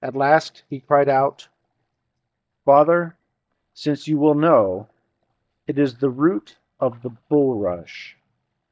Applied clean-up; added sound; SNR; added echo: neural mask model DeepFilterNet 3.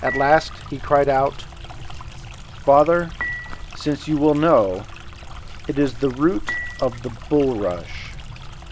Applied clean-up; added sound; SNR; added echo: none; Stream + Dishes, pots, and pans / Chink, clink; 11 dB; none.